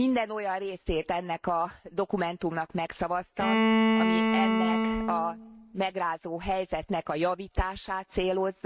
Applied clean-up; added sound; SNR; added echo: neural mask model RNNoise.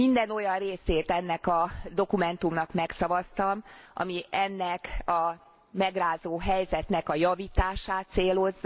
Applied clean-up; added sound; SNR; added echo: none; none; none; none.